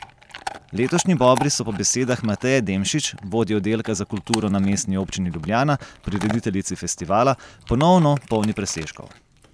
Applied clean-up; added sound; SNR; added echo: none; Chewing, mastication / Dog; 15 dB; none.